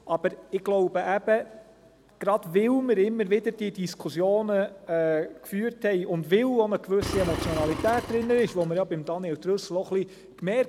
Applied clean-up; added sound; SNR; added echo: none; Engine; 7 dB; none.